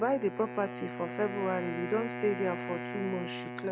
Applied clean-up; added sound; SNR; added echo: none; Wind instrument, woodwind instrument; 6 dB; none.